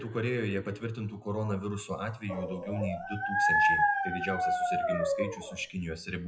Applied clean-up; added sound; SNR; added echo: classical method WPE with log-MMSE.